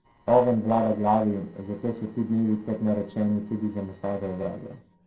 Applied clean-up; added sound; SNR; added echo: neural separator model SepFormer DNS4.